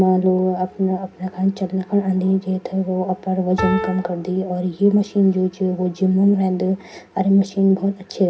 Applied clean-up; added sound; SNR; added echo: none; Piano; 4 dB; reverberation time 0.3 s.